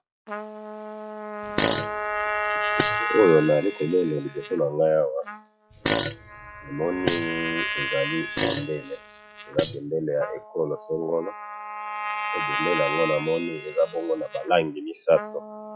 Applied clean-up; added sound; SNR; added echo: classical method log-MMSE.